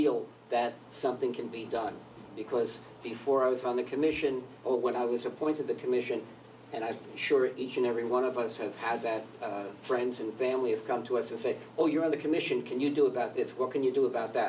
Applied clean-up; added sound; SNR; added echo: none; none; none; none.